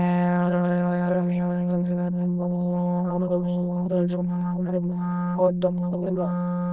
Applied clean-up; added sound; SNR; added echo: neural diffusion model UNIVERSE++.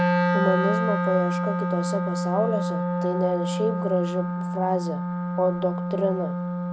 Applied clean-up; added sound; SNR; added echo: none; Wind instrument, woodwind instrument; -2 dB; none.